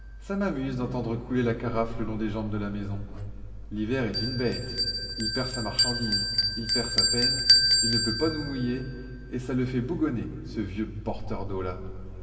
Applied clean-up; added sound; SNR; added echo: none; Bell; 0 dB; reverberation time 2.3 s.